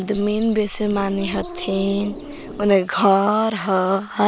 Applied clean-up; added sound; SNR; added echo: none; Growling; 14 dB; none.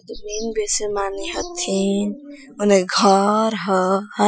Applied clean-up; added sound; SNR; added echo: classical method Wiener filter.